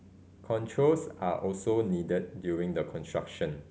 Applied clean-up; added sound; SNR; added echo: none; none; none; none.